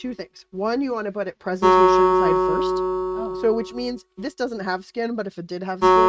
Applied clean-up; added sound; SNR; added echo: neural mask model RNNoise.